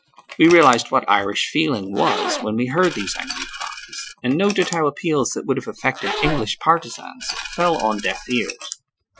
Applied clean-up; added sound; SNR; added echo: classical method Wiener filter.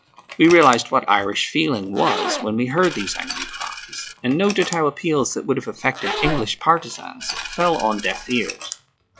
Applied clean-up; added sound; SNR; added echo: classical method log-MMSE.